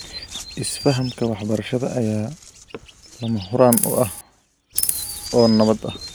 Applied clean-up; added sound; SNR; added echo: none; Chirp, tweet; 9 dB; none.